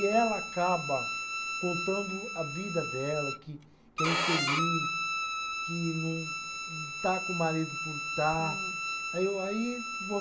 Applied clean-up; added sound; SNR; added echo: none; Bowed string instrument; 2 dB; none.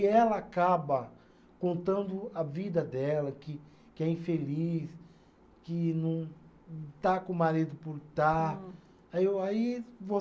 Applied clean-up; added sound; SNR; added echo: none; none; none; none.